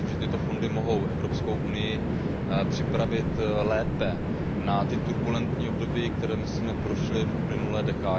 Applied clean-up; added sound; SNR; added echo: none; Train; -4 dB; none.